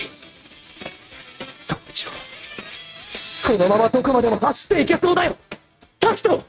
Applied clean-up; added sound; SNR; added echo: neural mask model RNNoise.